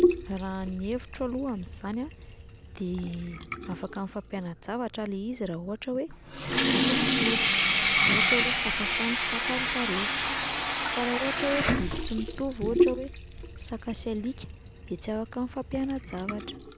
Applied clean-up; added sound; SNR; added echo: none; Sink (filling or washing) / Water tap, faucet; -4 dB; none.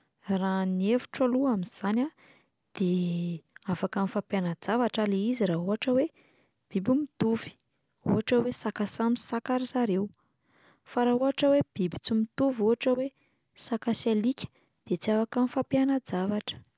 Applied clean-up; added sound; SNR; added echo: none; none; none; none.